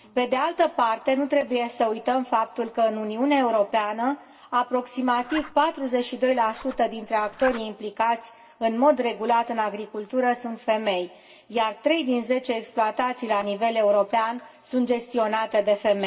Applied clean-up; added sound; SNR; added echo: none; Zipper (clothing); 16 dB; reverberation time 0.2 s.